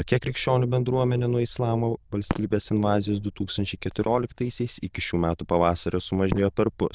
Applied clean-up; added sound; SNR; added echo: neural diffusion model UNIVERSE++.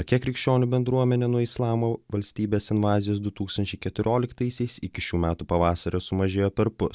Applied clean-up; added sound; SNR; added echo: none; none; none; none.